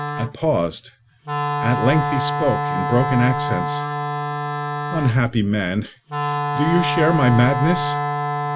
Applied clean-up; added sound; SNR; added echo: none; Wind instrument, woodwind instrument; 2 dB; none.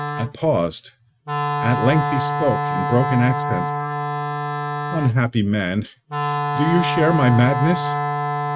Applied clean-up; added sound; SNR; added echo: neural mask model RNNoise.